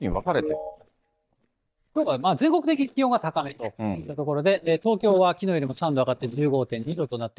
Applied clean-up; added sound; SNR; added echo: neural mask model DeepFilterNet 3.